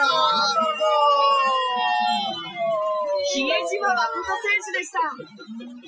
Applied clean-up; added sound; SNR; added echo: classical method Wiener filter.